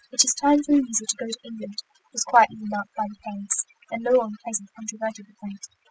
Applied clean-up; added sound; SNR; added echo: classical method spectral subtraction.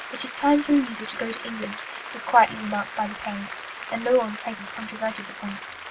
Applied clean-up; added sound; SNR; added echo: none; Applause; 11 dB; none.